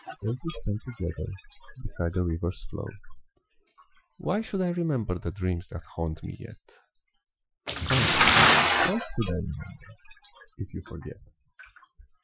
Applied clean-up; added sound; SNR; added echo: classical method Wiener filter.